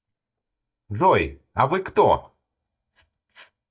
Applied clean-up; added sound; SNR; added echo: neural mask model DeepFilterNet 3.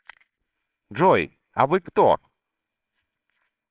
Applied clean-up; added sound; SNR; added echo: neural separator model SepFormer WHAMR!.